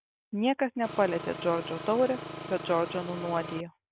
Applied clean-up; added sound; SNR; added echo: none; Engine; 10 dB; none.